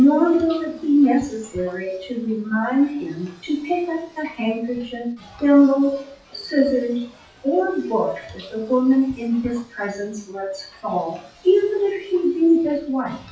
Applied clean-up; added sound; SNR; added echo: classical method WPE with log-MMSE.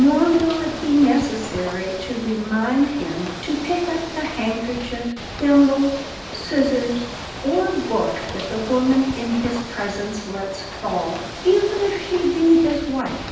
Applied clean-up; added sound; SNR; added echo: none; Ocean / Boat, Water vehicle; 11 dB; reverberation time 0.9 s.